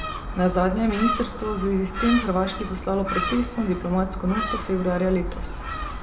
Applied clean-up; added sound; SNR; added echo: none; Gull, seagull; 5 dB; reverberation time 0.6 s.